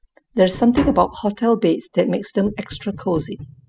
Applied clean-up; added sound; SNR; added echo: classical method spectral subtraction.